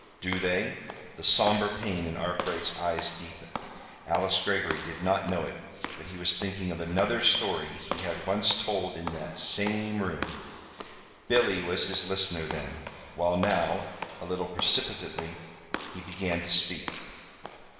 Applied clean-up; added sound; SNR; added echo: none; Walk, footsteps / Slam; 10 dB; reverberation time 1.9 s.